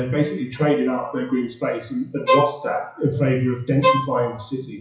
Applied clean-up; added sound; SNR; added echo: classical method WPE with log-MMSE.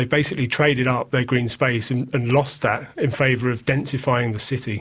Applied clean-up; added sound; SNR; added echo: none; none; none; none.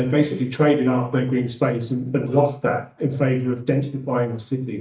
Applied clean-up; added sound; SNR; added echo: neural mask model DeepFilterNet 3.